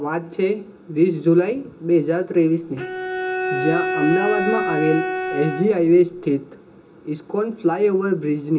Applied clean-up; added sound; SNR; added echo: none; Bowed string instrument; 4 dB; reverberation time 0.2 s.